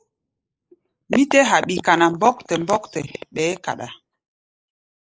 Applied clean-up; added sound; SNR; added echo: neural mask model Resemble Enhance denoiser.